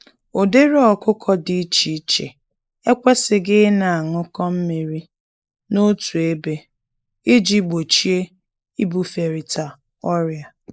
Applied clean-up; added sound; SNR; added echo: neural mask model Resemble Enhance denoiser.